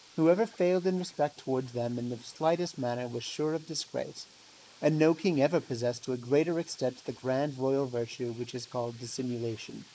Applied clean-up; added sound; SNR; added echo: neural mask model Resemble Enhance denoiser.